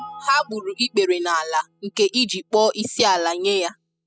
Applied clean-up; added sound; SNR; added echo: classical method spectral subtraction.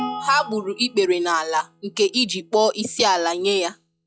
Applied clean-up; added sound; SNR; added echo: classical method log-MMSE.